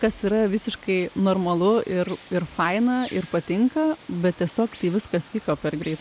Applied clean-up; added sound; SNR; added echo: none; Water; 20 dB; none.